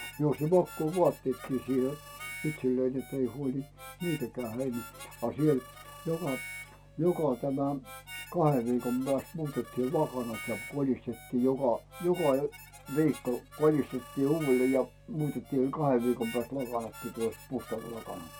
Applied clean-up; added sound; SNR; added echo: none; Harmonica; 16 dB; none.